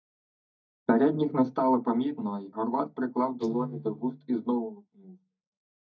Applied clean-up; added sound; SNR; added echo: neural mask model DeepFilterNet 3.